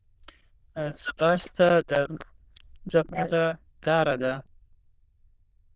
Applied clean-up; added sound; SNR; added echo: neural diffusion model UNIVERSE++.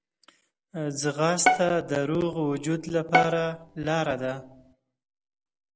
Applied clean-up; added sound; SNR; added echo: none; Bowed string instrument; 1 dB; none.